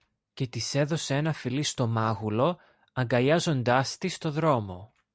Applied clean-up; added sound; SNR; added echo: none; none; none; none.